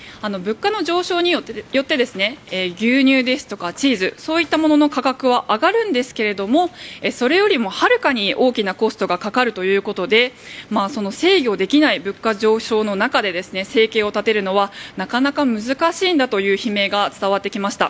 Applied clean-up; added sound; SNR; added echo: none; none; none; none.